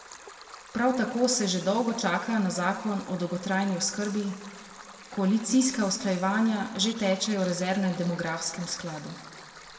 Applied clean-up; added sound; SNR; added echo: none; Stream; 18 dB; reverberation time 1.6 s.